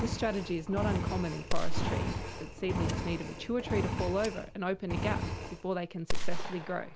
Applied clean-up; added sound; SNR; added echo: none; Engine + Gunshot, gunfire; -3 dB; none.